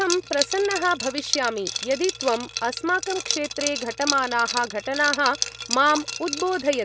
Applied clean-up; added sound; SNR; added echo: none; Liquid; 6 dB; none.